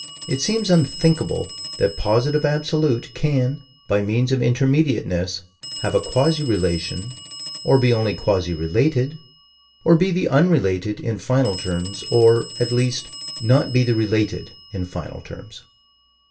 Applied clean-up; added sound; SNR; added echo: none; Telephone; 17 dB; reverberation time 0.2 s.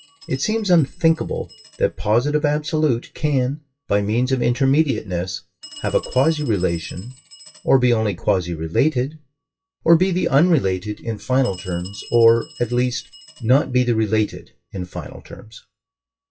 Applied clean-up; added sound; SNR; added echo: classical method WPE with log-MMSE.